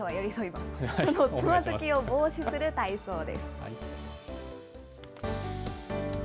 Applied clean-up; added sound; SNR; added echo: none; none; none; none.